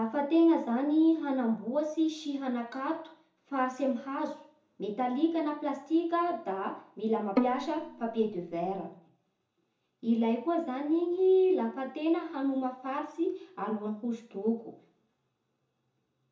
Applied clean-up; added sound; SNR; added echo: none; Bowed string instrument; 4 dB; reverberation time 0.6 s.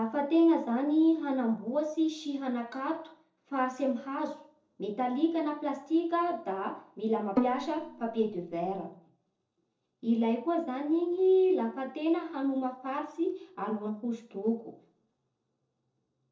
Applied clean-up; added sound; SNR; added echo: neural separator model SepFormer DNS4.